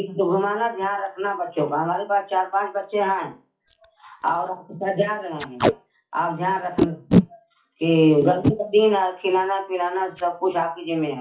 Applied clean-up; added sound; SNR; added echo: classical method WPE with log-MMSE.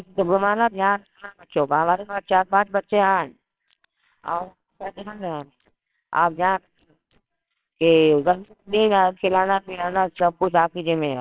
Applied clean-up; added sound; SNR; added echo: neural separator model SepFormer WHAMR!.